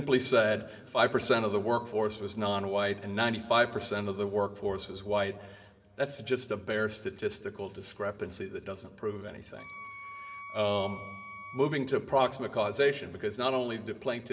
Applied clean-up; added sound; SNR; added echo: none; Wind instrument, woodwind instrument; 15 dB; reverberation time 2.8 s.